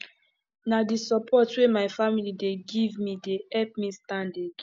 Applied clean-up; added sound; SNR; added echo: none; none; none; none.